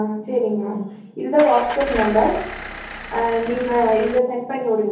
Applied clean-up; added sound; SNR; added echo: none; Engine starting / Car; 11 dB; reverberation time 0.6 s.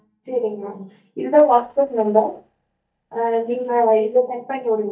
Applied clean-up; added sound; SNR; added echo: neural mask model DeepFilterNet 3.